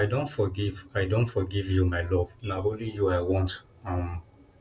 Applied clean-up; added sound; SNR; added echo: none; none; none; none.